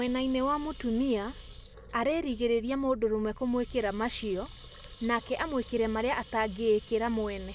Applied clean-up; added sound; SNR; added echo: none; Water tap, faucet / Liquid; 14 dB; none.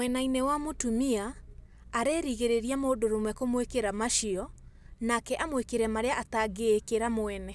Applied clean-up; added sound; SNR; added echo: none; none; none; none.